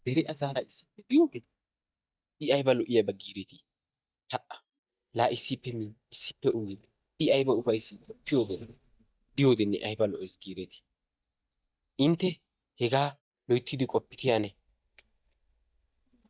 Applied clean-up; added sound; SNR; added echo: neural mask model DeepFilterNet 3.